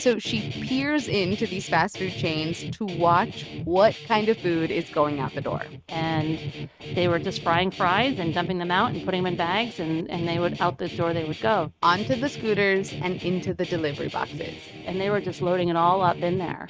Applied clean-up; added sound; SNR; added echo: neural mask model RNNoise.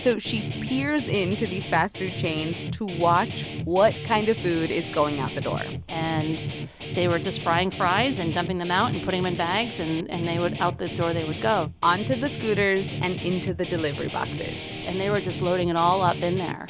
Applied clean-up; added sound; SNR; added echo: none; Guitar; 7 dB; none.